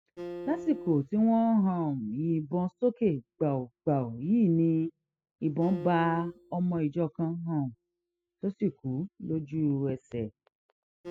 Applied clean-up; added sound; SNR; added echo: classical method spectral subtraction.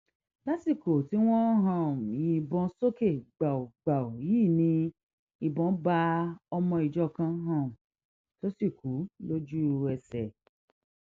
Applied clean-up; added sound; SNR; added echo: none; none; none; none.